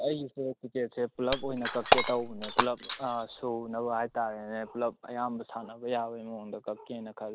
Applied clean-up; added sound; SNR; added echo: none; Shatter; -3 dB; none.